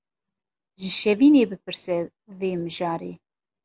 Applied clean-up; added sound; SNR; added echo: none; none; none; none.